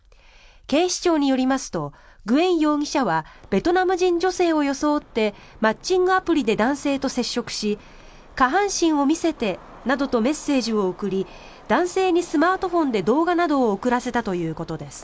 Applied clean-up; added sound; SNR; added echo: none; none; none; none.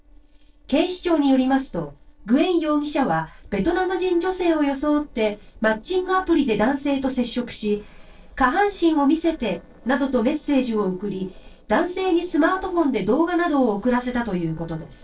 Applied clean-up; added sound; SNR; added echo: neural separator model SepFormer DNS4.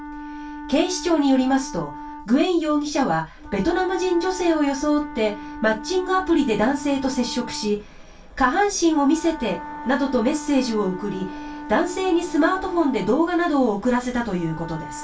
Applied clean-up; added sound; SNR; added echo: none; Wind instrument, woodwind instrument; 14 dB; reverberation time 0.2 s.